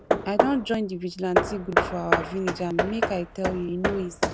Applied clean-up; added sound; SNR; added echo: none; Hammer / Wood; -2 dB; none.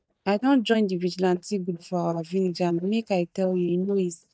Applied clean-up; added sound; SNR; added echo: neural mask model DeepFilterNet 3.